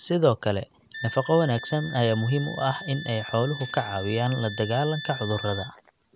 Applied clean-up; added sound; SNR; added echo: none; Wind instrument, woodwind instrument; 13 dB; none.